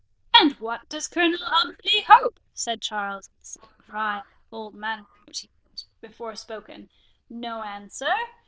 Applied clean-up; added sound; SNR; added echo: neural diffusion model UNIVERSE++.